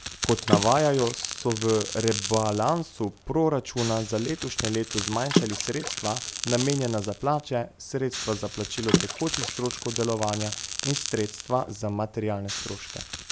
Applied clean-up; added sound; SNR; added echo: none; Water / Splash, splatter + Crackle; 5 dB; none.